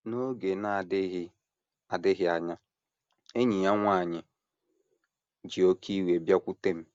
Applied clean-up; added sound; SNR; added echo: none; none; none; none.